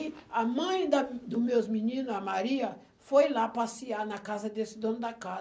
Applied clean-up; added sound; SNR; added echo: none; none; none; none.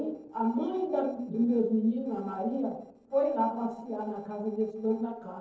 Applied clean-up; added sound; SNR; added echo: neural separator model SepFormer DNS4.